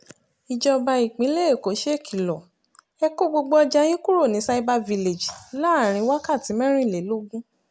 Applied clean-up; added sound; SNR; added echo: none; none; none; none.